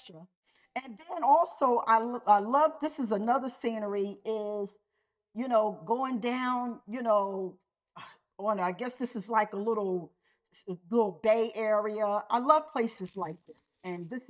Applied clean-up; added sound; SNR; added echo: neural mask model DeepFilterNet 3.